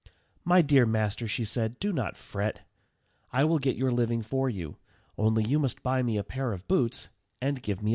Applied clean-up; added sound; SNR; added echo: none; none; none; none.